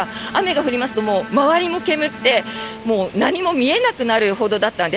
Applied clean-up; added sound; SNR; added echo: none; Bowed string instrument; 16 dB; none.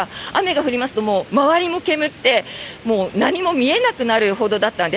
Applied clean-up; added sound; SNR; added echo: none; none; none; none.